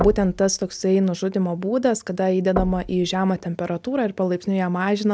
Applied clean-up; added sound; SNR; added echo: none; Knock / Wood; 12 dB; none.